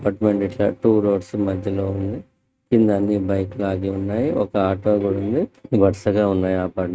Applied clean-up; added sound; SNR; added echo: neural mask model RNNoise.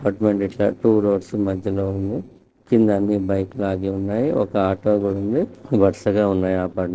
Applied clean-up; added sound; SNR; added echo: neural separator model SepFormer DNS4.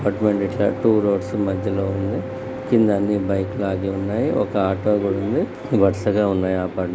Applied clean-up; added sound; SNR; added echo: none; Wind instrument, woodwind instrument; 15 dB; none.